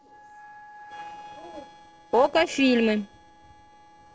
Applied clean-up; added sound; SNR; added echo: neural separator model SepFormer DNS4.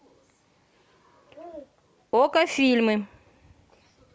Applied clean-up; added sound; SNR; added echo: none; none; none; none.